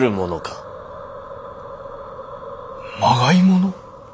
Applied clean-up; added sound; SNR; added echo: none; none; none; none.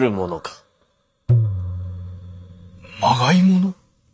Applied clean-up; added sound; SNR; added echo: neural mask model RNNoise.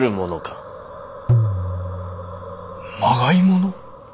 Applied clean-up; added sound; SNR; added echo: none; Tabla; 2 dB; none.